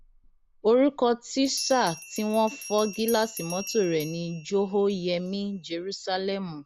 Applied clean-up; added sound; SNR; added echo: none; Bell; 17 dB; none.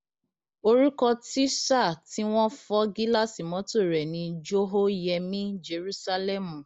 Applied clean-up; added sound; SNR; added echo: none; none; none; none.